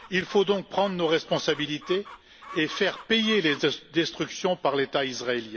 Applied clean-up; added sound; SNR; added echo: none; Chicken, rooster; 20 dB; none.